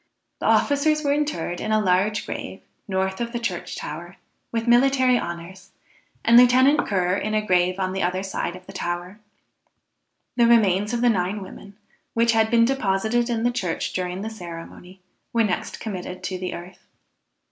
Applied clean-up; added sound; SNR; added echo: none; none; none; none.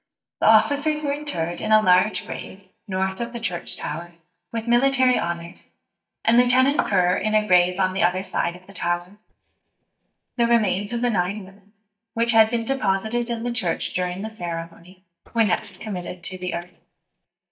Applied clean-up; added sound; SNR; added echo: neural mask model DeepFilterNet 3.